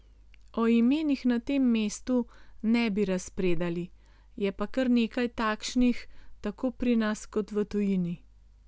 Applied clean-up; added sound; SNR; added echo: none; none; none; none.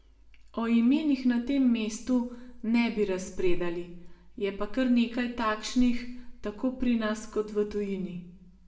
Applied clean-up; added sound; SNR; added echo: none; none; none; reverberation time 0.6 s.